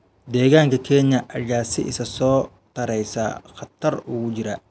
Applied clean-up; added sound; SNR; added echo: none; none; none; none.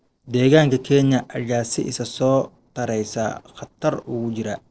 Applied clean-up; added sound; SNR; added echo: neural separator model SepFormer DNS4.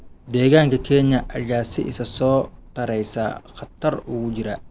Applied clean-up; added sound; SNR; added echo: none; Thunder; 19 dB; none.